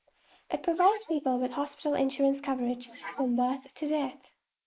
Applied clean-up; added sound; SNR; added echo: neural mask model Resemble Enhance denoiser.